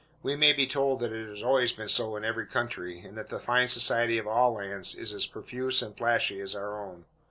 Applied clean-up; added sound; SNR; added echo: none; none; none; none.